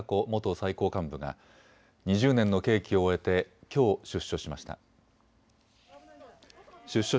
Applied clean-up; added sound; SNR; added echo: none; none; none; none.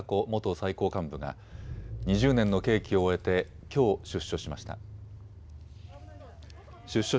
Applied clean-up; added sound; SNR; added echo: none; Engine / Car; 13 dB; none.